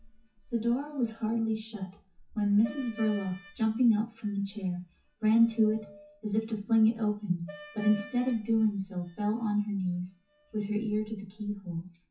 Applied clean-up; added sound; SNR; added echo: classical method WPE with log-MMSE.